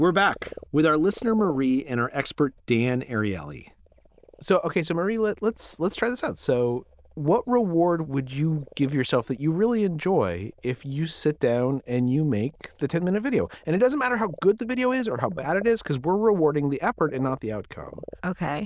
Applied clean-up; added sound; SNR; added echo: neural diffusion model UNIVERSE++.